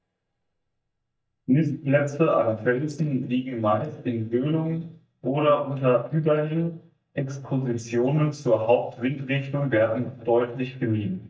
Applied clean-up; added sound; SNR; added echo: neural mask model DeepFilterNet 3.